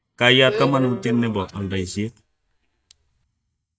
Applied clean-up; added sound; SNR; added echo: neural mask model DeepFilterNet 3.